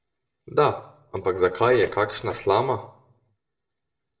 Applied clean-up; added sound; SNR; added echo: neural separator model SepFormer DNS4.